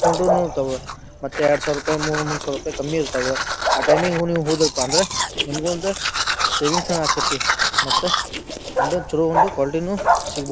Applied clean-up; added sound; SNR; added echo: none; Domestic sounds, home sounds + Bark; -1 dB; none.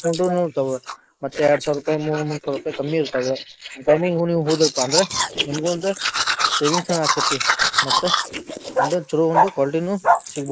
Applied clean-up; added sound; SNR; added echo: neural mask model Resemble Enhance denoiser.